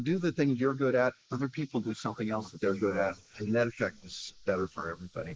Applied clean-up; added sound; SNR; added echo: neural mask model Resemble Enhance denoiser.